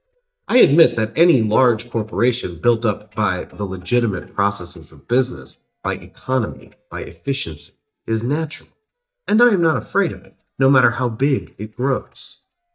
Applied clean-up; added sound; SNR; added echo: neural mask model DeepFilterNet 3.